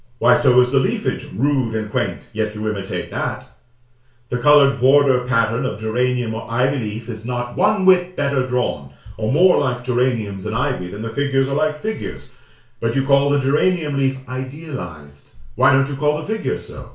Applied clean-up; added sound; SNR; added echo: none; none; none; reverberation time 0.2 s.